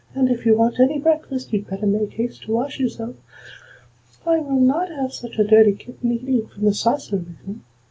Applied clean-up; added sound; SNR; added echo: none; none; none; none.